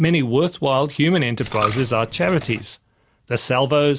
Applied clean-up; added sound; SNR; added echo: none; Coin (dropping); 13 dB; none.